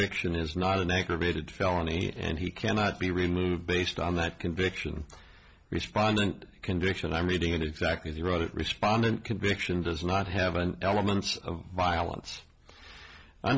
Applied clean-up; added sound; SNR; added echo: none; none; none; none.